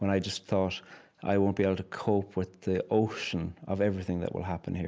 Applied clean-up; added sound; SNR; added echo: none; none; none; none.